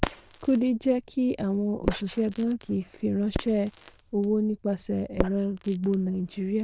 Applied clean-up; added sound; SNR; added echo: neural diffusion model UNIVERSE++.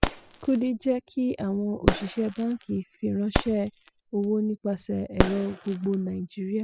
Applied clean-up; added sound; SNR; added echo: classical method spectral subtraction.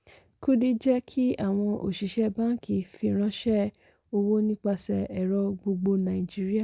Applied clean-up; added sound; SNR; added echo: none; none; none; none.